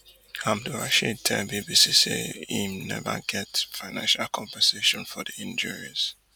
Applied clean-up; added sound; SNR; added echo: none; none; none; none.